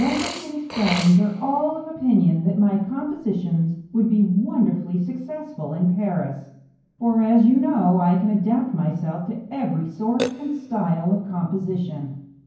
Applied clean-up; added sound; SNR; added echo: none; Burping, eructation; 17 dB; reverberation time 0.9 s.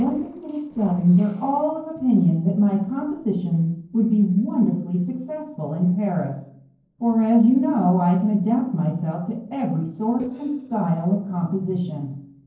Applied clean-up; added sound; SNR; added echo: neural separator model SepFormer DNS4.